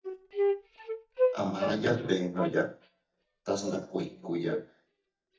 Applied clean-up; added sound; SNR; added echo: neural mask model DeepFilterNet 3.